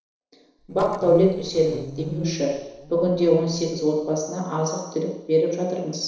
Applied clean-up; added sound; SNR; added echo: neural separator model SepFormer DNS4.